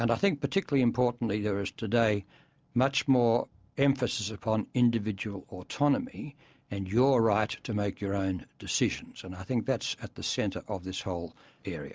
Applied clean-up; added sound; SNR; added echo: none; none; none; none.